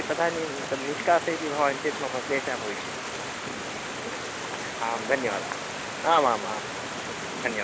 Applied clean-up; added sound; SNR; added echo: none; Stream; 4 dB; none.